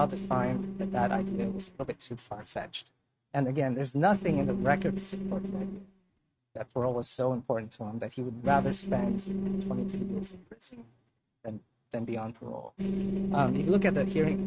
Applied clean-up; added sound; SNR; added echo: neural mask model RNNoise.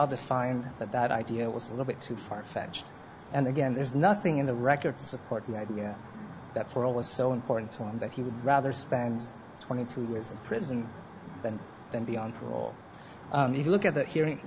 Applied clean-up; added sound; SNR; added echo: none; none; none; none.